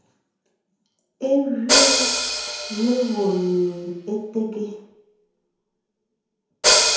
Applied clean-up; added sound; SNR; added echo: none; Hi-hat; -2 dB; reverberation time 0.9 s.